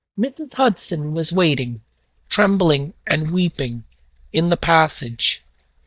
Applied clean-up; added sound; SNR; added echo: neural mask model DeepFilterNet 3.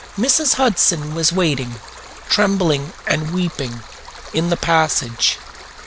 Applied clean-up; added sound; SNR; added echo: none; Stream; 18 dB; none.